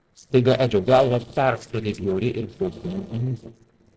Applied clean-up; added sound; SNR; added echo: neural separator model SepFormer DNS4.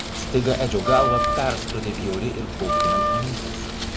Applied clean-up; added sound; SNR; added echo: none; Wind instrument, woodwind instrument + Wind; -1 dB; none.